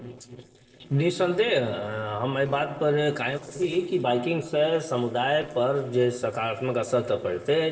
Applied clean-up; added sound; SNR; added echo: neural separator model SepFormer DNS4.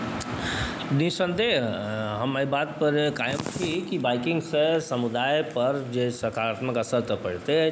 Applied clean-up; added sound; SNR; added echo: none; none; none; none.